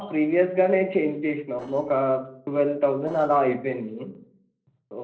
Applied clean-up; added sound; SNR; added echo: neural separator model SepFormer DNS4.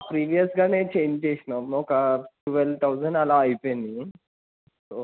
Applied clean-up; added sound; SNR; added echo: none; none; none; none.